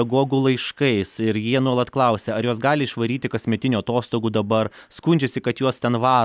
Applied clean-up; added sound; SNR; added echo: none; none; none; none.